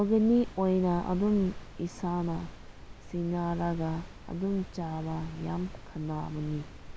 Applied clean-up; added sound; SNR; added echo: none; none; none; none.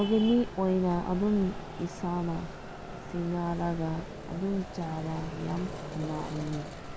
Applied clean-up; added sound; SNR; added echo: none; Traffic noise, roadway noise; 11 dB; none.